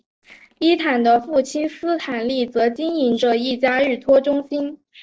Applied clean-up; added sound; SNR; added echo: neural separator model SepFormer DNS4.